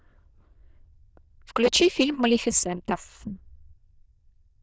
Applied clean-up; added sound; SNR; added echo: neural diffusion model UNIVERSE++.